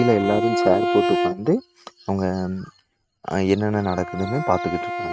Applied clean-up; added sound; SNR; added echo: neural mask model RNNoise.